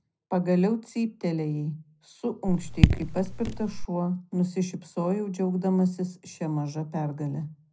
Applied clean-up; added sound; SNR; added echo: none; Raindrop / Drip; -3 dB; reverberation time 0.4 s.